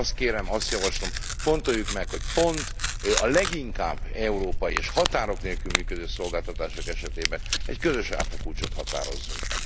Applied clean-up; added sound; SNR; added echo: none; Tearing; 1 dB; none.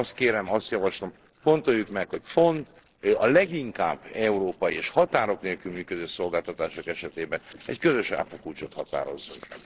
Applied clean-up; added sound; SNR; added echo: neural separator model SepFormer DNS4.